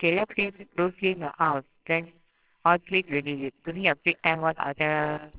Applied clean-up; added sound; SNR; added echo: neural separator model SepFormer WHAMR!.